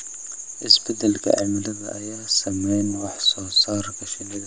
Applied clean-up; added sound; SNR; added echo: none; none; none; none.